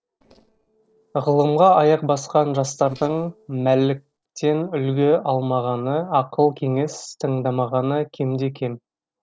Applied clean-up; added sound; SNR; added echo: neural separator model SepFormer DNS4.